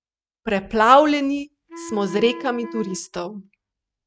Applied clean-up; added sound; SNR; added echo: neural mask model RNNoise.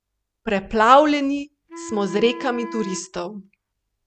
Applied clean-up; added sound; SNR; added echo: none; Wind instrument, woodwind instrument; 15 dB; none.